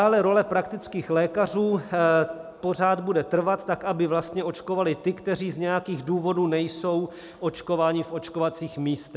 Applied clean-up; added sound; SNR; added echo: none; none; none; none.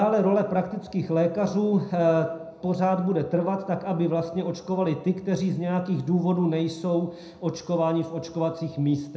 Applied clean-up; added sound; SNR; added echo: none; none; none; reverberation time 0.5 s.